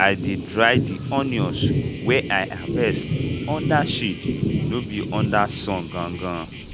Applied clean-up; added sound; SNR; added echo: none; Thunder; 0 dB; none.